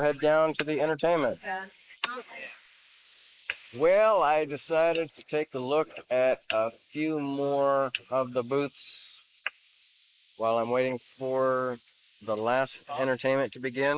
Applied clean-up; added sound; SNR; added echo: neural mask model Resemble Enhance denoiser.